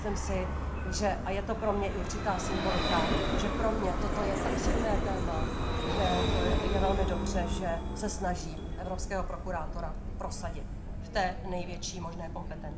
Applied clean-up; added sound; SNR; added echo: none; Vehicle; -3 dB; reverberation time 0.6 s.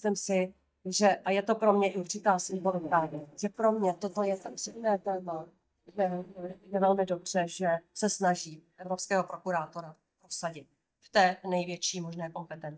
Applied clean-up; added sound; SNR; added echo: neural mask model DeepFilterNet 3.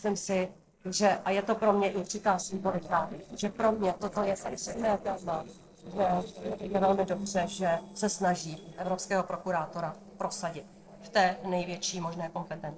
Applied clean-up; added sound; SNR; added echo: neural separator model SepFormer DNS4.